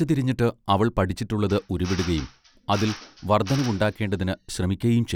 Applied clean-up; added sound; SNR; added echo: none; Drill; 17 dB; none.